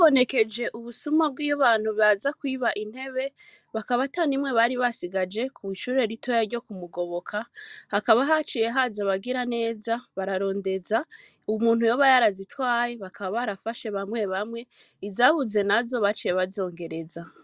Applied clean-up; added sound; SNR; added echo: none; none; none; none.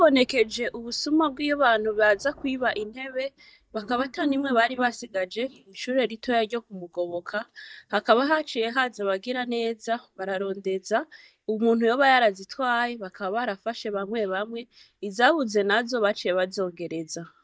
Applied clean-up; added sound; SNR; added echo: neural mask model DeepFilterNet 3.